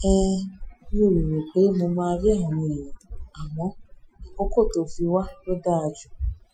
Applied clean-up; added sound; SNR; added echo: classical method Wiener filter.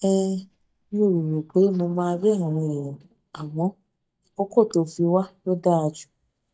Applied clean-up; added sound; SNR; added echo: neural mask model DeepFilterNet 3.